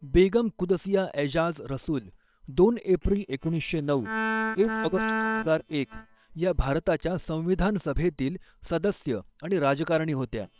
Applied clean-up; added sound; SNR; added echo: neural separator model SepFormer WHAM!.